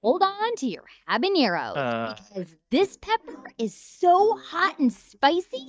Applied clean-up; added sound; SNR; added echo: neural mask model DeepFilterNet 3.